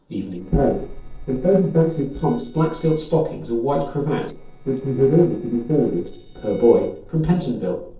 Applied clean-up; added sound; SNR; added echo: neural separator model SepFormer DNS4.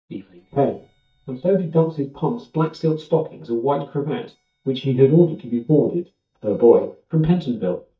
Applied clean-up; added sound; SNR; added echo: neural mask model DeepFilterNet 3.